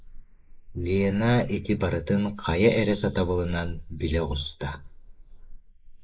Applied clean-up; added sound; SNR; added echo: neural mask model Resemble Enhance denoiser.